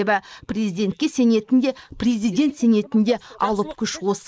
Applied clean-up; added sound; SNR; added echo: neural mask model Resemble Enhance denoiser.